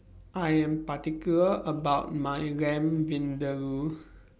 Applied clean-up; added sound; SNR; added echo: none; none; none; none.